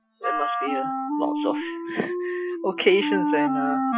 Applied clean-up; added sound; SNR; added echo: classical method Wiener filter.